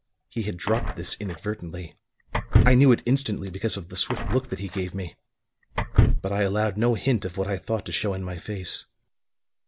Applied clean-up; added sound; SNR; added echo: none; Door / Car; 0 dB; none.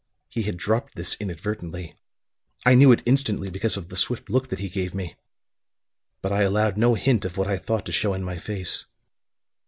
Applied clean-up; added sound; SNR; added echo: none; none; none; none.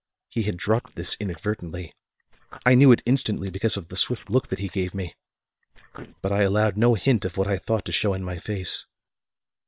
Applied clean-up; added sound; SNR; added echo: neural separator model SepFormer WHAM!.